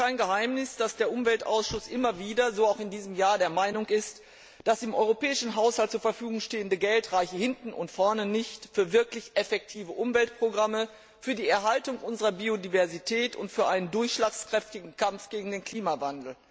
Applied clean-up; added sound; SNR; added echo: none; none; none; none.